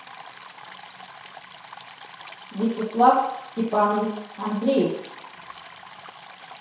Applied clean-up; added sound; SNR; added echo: none; Stream; 16 dB; reverberation time 0.7 s.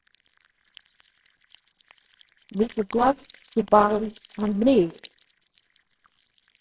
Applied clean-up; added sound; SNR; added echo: neural separator model SepFormer WHAMR!.